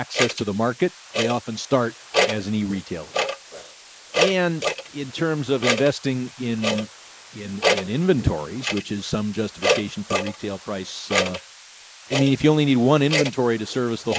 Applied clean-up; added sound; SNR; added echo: neural mask model Resemble Enhance denoiser.